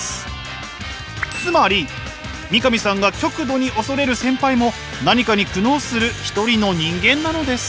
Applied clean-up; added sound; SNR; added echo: none; none; none; none.